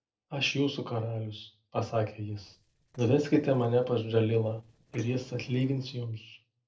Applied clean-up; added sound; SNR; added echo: neural separator model SepFormer DNS4.